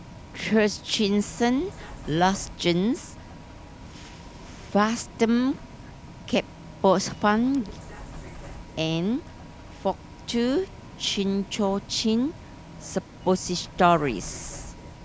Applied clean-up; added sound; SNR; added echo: none; Bus; 15 dB; none.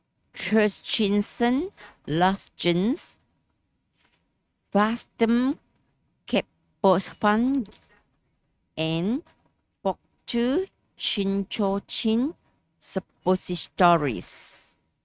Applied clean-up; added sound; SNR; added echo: neural mask model RNNoise.